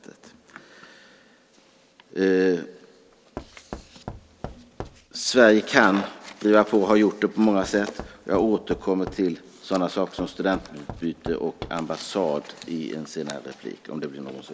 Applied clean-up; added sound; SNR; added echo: none; Knock / Wood; 16 dB; none.